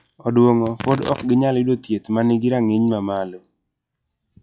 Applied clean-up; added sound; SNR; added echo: classical method log-MMSE.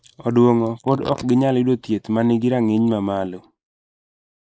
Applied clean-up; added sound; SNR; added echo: neural mask model Resemble Enhance denoiser.